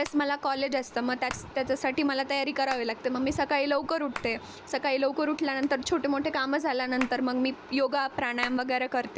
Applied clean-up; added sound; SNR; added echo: none; Hands; 18 dB; none.